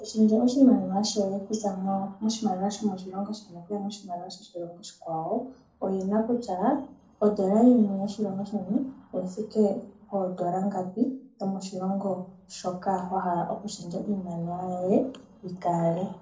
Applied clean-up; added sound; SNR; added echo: neural separator model SepFormer DNS4.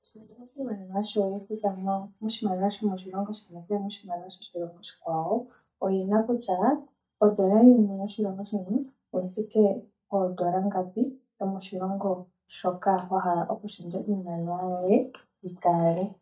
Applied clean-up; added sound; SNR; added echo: neural mask model DeepFilterNet 3.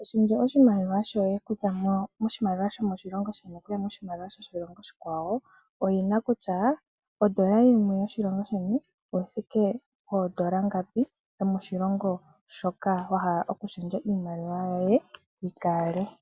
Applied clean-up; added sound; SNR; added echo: none; none; none; none.